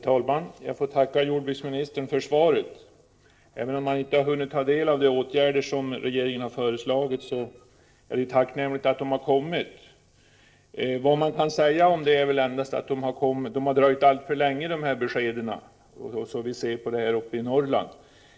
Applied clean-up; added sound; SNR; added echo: neural separator model SepFormer DNS4.